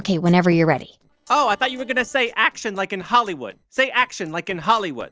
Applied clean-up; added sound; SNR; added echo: neural separator model SepFormer DNS4.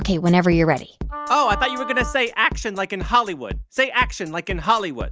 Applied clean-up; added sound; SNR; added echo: none; Wind instrument, woodwind instrument; 12 dB; none.